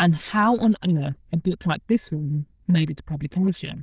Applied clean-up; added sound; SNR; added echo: neural diffusion model UNIVERSE++.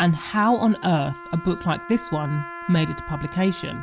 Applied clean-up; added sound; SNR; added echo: none; Trumpet; 14 dB; none.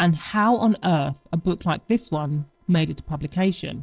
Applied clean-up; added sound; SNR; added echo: neural separator model SepFormer DNS4.